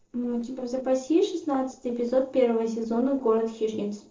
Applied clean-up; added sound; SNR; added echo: neural separator model SepFormer DNS4.